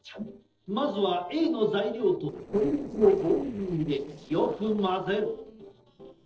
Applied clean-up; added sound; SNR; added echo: neural separator model SepFormer DNS4.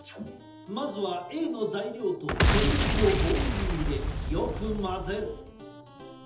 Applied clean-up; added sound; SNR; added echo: none; Boom; -4 dB; reverberation time 1.2 s.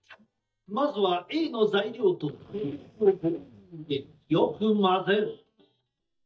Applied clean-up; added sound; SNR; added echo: neural mask model DeepFilterNet 3.